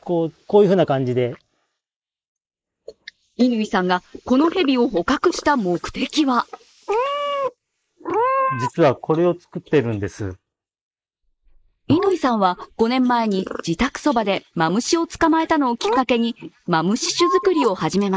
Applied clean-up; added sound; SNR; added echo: neural mask model Resemble Enhance denoiser.